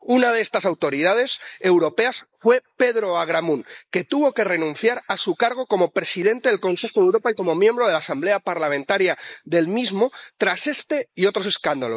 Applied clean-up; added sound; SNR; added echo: neural mask model Resemble Enhance denoiser.